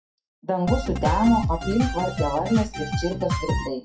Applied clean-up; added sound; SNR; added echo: classical method WPE with log-MMSE.